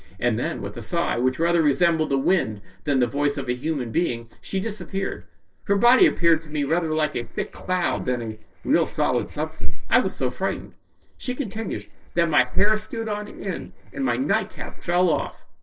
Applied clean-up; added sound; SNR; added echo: neural separator model SepFormer DNS4.